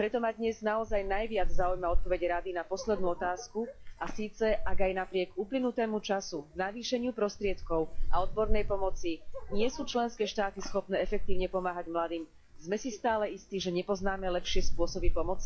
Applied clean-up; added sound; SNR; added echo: classical method log-MMSE.